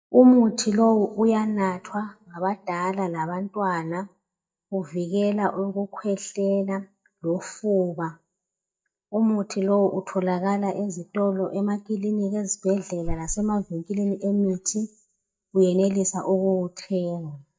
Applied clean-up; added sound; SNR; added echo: neural mask model DeepFilterNet 3.